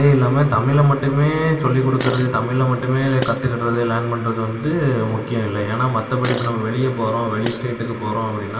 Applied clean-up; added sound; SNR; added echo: none; Fart; 15 dB; reverberation time 2.6 s.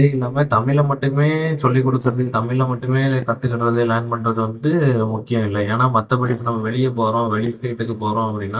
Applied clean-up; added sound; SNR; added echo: neural mask model DeepFilterNet 3.